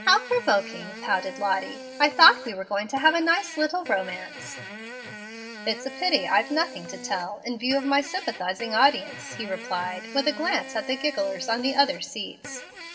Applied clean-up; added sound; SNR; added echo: none; Fart; 14 dB; reverberation time 1.3 s.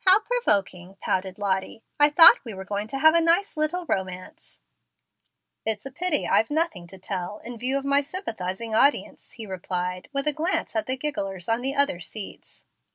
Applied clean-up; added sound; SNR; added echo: none; none; none; none.